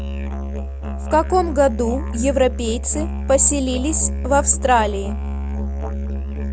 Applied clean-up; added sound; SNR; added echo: none; Musical instrument; 4 dB; none.